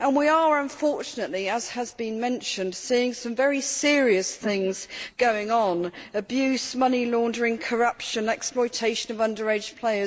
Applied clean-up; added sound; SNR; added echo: neural mask model Resemble Enhance denoiser.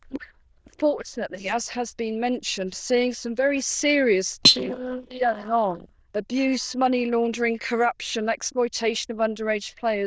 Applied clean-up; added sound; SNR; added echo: neural diffusion model UNIVERSE++.